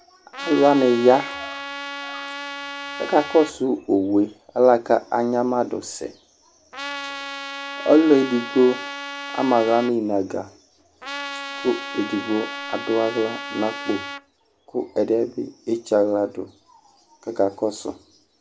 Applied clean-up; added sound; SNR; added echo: none; Trumpet; 10 dB; none.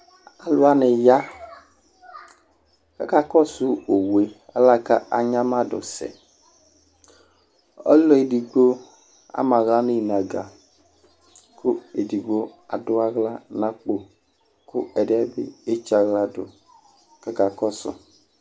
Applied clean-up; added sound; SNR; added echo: none; none; none; none.